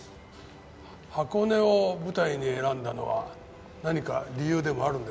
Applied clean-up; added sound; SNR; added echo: none; none; none; none.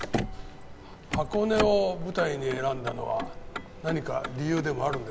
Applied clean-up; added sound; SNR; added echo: none; Motor vehicle (road); 7 dB; none.